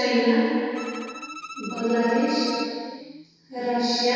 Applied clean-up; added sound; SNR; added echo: none; Bowed string instrument; 15 dB; reverberation time 2.2 s.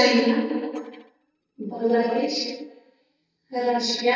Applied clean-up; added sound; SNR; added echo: neural mask model DeepFilterNet 3.